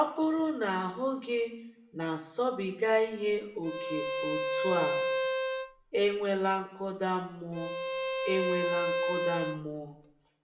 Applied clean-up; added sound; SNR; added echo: none; Bowed string instrument; 1 dB; reverberation time 0.6 s.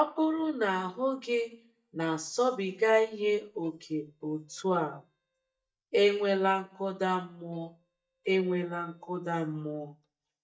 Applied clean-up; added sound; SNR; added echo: neural mask model DeepFilterNet 3.